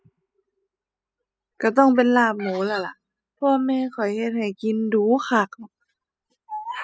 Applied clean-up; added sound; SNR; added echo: classical method spectral subtraction.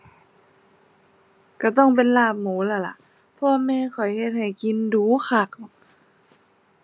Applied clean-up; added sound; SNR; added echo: none; none; none; none.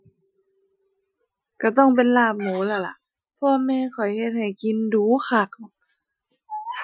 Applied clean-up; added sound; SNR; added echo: classical method Wiener filter.